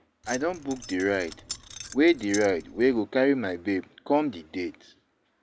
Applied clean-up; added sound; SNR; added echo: none; Keys jangling; 15 dB; none.